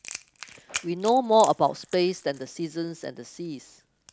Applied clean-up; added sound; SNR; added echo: none; Crackle; 16 dB; none.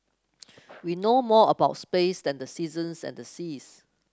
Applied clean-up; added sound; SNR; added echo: none; none; none; none.